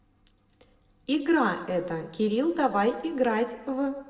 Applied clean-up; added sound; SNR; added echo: none; none; none; reverberation time 0.7 s.